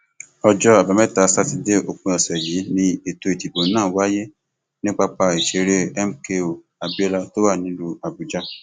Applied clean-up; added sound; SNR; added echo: none; none; none; none.